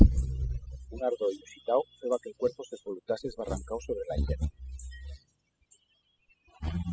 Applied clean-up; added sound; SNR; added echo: classical method spectral subtraction.